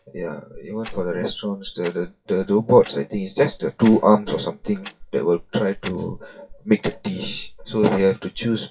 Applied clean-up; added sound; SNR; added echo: classical method WPE with log-MMSE.